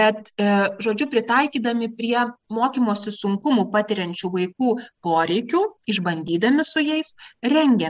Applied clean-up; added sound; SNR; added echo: none; none; none; none.